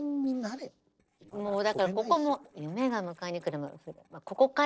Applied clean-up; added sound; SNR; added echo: neural separator model SepFormer DNS4.